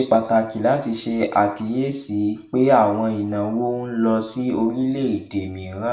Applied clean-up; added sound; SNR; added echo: none; none; none; reverberation time 0.5 s.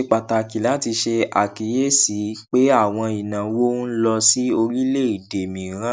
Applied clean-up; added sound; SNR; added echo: none; none; none; none.